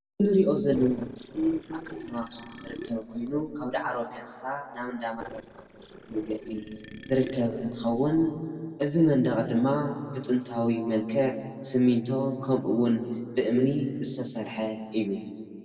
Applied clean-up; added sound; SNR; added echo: neural separator model SepFormer DNS4.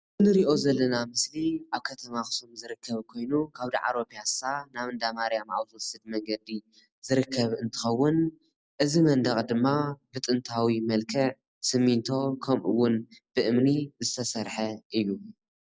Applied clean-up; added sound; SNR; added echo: none; none; none; none.